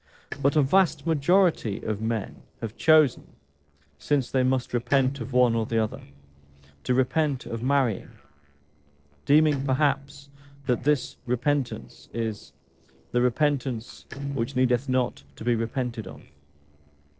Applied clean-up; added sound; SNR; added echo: neural separator model SepFormer DNS4.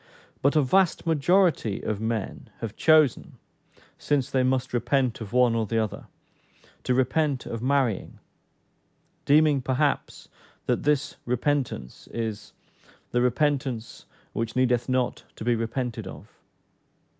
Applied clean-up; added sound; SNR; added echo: none; none; none; none.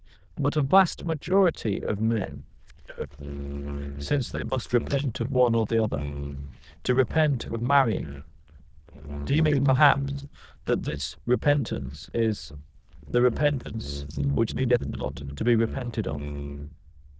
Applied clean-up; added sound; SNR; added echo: neural diffusion model UNIVERSE++.